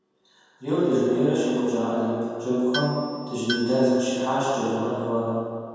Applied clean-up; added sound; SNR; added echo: none; Tools; 10 dB; reverberation time 2.1 s.